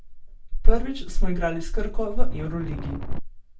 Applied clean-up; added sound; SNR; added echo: none; Wind; 14 dB; reverberation time 0.3 s.